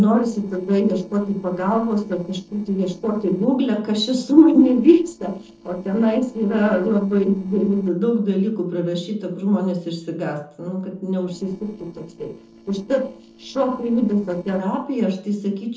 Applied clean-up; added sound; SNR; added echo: neural separator model SepFormer DNS4.